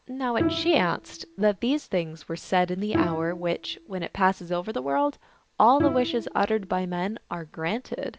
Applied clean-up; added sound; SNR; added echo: none; Bowed string instrument; 8 dB; none.